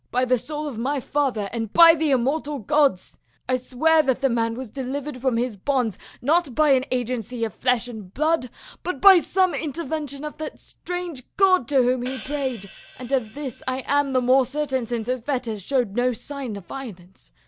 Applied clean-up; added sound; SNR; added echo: none; Hi-hat; 18 dB; none.